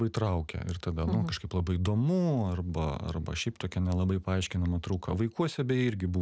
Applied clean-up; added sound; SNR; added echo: none; none; none; none.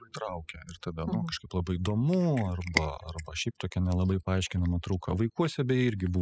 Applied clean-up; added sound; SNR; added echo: classical method spectral subtraction.